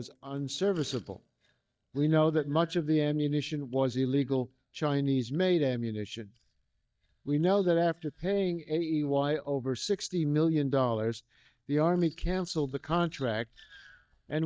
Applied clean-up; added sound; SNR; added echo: neural mask model DeepFilterNet 3.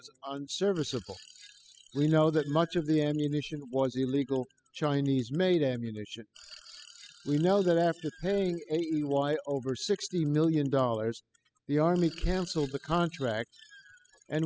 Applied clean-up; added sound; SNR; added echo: classical method spectral subtraction.